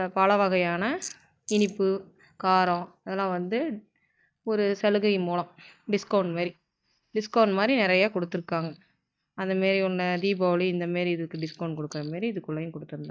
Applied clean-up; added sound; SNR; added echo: neural mask model DeepFilterNet 3.